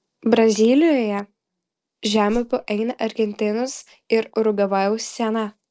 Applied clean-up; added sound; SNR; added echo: neural separator model SepFormer DNS4.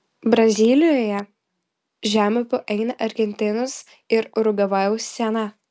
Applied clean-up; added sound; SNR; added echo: none; none; none; none.